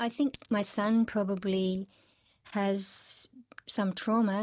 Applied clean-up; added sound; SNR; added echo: neural mask model DeepFilterNet 3.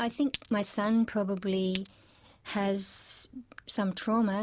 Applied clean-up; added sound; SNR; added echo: none; Glass; 16 dB; none.